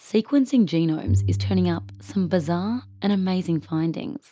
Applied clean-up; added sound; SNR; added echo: none; Bowed string instrument; 5 dB; none.